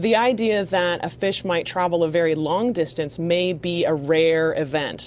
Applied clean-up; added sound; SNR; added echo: none; none; none; none.